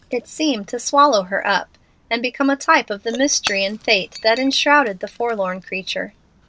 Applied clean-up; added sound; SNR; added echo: none; Shatter / Crushing; 20 dB; none.